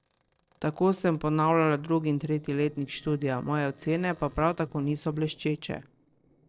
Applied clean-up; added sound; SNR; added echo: neural separator model SepFormer DNS4.